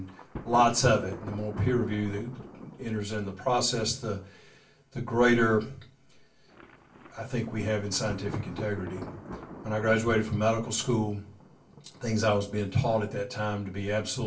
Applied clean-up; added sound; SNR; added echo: none; Thunder; 16 dB; reverberation time 0.3 s.